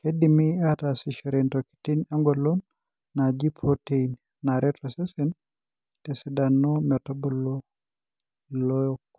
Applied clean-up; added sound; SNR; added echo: none; none; none; none.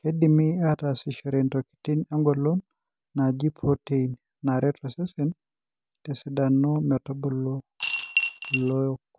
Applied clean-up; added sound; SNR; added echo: none; Coin (dropping) / Glass; 3 dB; none.